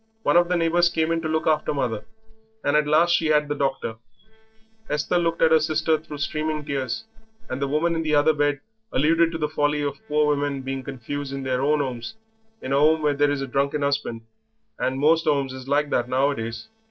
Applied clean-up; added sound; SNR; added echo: neural separator model SepFormer DNS4.